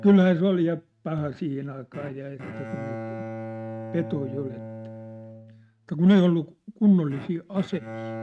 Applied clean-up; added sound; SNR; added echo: neural mask model RNNoise.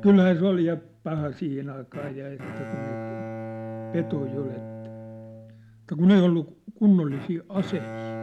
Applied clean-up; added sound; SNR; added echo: none; Bowed string instrument; 13 dB; none.